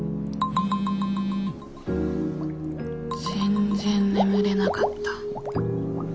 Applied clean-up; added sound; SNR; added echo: none; Water / Liquid; 11 dB; none.